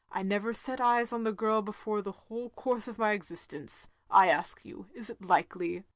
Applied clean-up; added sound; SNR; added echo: none; none; none; none.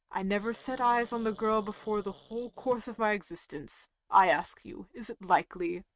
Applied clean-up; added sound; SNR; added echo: neural mask model RNNoise.